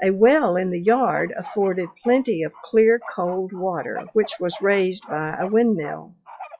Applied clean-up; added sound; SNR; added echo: classical method log-MMSE.